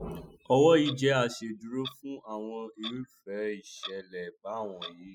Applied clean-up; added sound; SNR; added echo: classical method spectral subtraction.